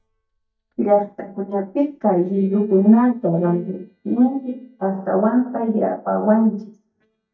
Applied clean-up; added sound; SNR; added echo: neural mask model DeepFilterNet 3.